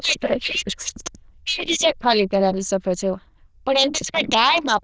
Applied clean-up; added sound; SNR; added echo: neural diffusion model UNIVERSE++.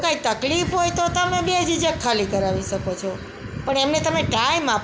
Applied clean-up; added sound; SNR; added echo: none; none; none; none.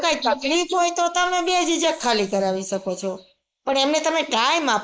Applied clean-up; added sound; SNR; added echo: neural mask model Resemble Enhance denoiser.